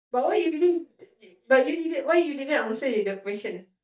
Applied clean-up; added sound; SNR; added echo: neural mask model DeepFilterNet 3.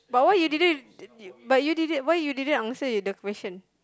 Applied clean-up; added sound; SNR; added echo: none; none; none; none.